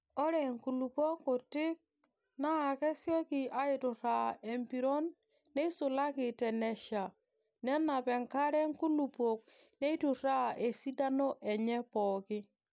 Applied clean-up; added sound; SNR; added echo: none; none; none; none.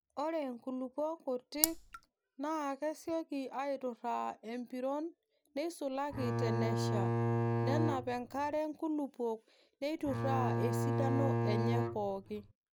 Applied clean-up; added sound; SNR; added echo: none; Raindrop + Bowed string instrument; -4 dB; none.